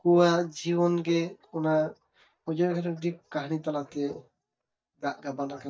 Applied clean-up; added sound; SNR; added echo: neural mask model DeepFilterNet 3.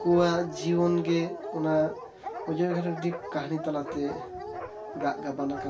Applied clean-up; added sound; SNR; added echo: none; Dog; 9 dB; reverberation time 0.2 s.